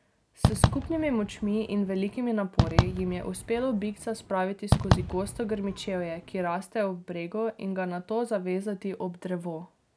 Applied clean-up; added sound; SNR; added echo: none; Fireworks; -1 dB; none.